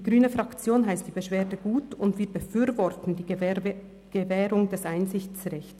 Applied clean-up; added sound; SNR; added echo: none; none; none; none.